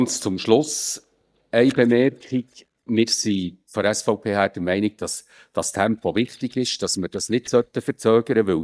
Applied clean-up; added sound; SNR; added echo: neural mask model DeepFilterNet 3.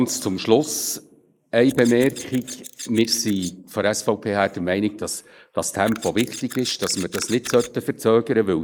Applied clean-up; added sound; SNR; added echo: neural mask model Resemble Enhance denoiser.